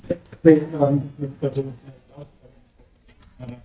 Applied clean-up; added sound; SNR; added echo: neural mask model DeepFilterNet 3.